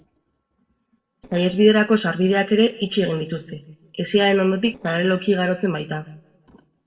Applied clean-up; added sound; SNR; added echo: neural separator model SepFormer DNS4.